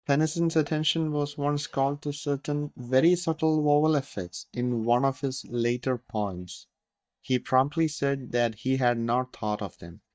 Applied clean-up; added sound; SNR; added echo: neural mask model DeepFilterNet 3.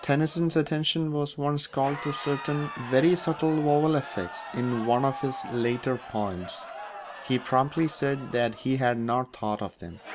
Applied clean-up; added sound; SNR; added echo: none; Crowd; 14 dB; none.